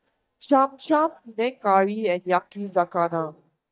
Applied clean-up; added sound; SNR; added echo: neural mask model DeepFilterNet 3.